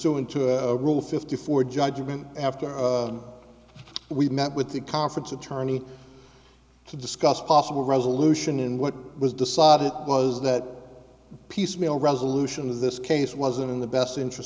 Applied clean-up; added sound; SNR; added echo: none; none; none; none.